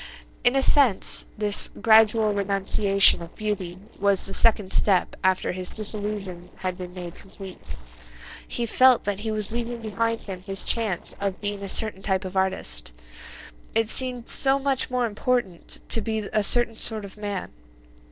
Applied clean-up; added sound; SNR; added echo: neural separator model SepFormer DNS4.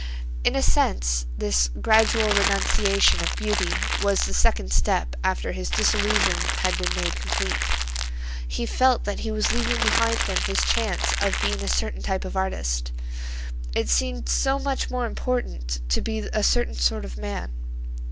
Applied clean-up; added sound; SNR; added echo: none; Crackle; 4 dB; none.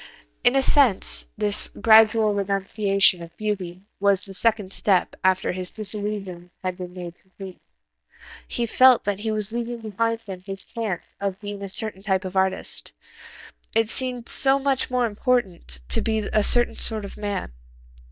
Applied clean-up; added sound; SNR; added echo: neural mask model DeepFilterNet 3.